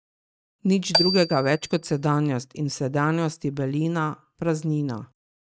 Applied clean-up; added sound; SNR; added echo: neural mask model RNNoise.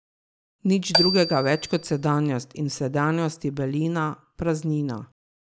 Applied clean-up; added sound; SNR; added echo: none; Marimba, xylophone; 2 dB; none.